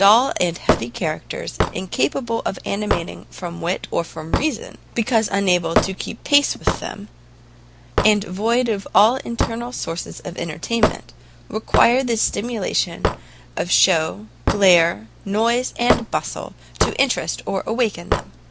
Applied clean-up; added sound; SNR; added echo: none; Hammer / Wood; 5 dB; none.